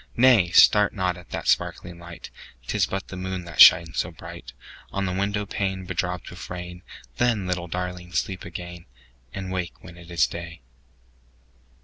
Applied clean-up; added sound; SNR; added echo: none; none; none; none.